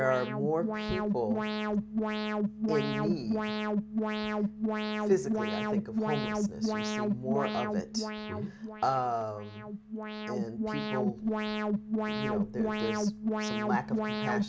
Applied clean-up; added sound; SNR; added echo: none; Alarm; -4 dB; none.